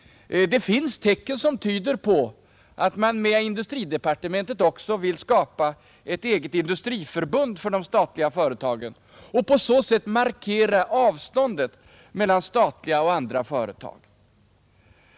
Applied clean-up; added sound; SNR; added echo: none; none; none; none.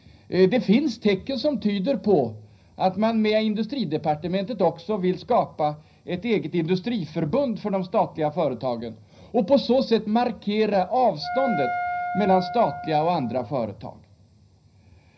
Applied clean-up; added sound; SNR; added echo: none; Wind instrument, woodwind instrument; 7 dB; reverberation time 0.4 s.